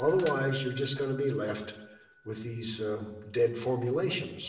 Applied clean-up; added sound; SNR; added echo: none; Bell / Doorbell; 1 dB; reverberation time 0.8 s.